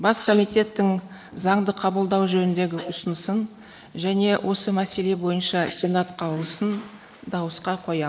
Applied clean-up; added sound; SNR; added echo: neural mask model Resemble Enhance denoiser.